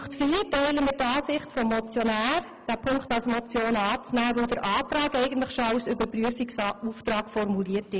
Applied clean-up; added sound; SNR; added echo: none; none; none; none.